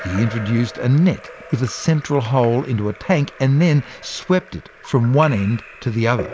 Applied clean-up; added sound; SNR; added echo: none; Drip / Trickle, dribble / Splash, splatter; 18 dB; none.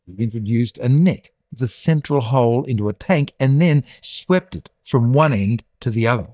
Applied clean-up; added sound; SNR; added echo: neural mask model DeepFilterNet 3.